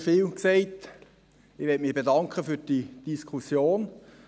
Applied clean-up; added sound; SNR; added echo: none; none; none; none.